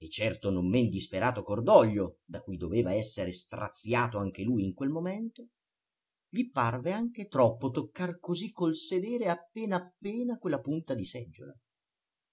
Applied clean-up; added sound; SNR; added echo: none; none; none; none.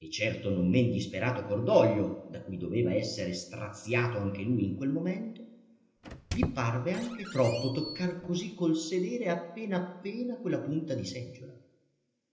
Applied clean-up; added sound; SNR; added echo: none; Squeak; 9 dB; reverberation time 0.8 s.